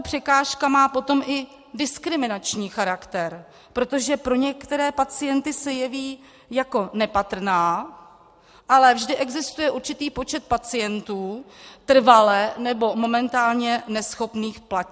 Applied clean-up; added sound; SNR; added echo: none; none; none; none.